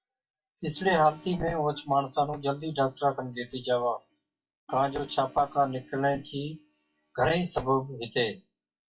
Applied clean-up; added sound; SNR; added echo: classical method WPE with log-MMSE.